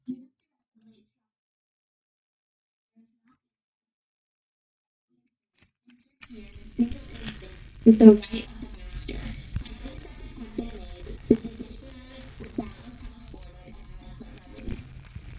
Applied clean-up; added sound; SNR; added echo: neural mask model DeepFilterNet 3.